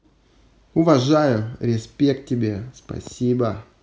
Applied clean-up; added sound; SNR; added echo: none; none; none; none.